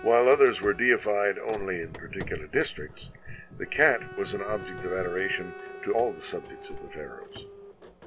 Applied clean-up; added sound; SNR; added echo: none; Bowed string instrument + Printer; 15 dB; none.